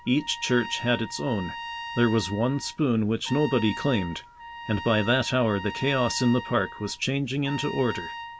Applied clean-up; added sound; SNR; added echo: none; Trumpet; 12 dB; none.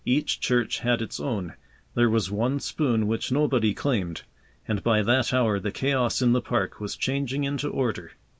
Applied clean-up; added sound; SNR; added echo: none; none; none; none.